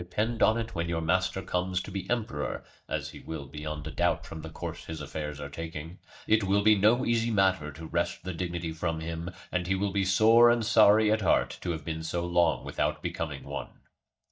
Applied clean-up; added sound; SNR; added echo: neural mask model DeepFilterNet 3.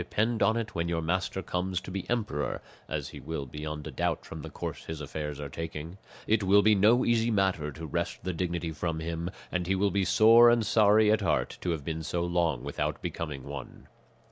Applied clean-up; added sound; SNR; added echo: none; none; none; none.